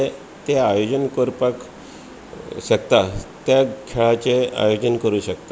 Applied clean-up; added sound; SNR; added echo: none; none; none; none.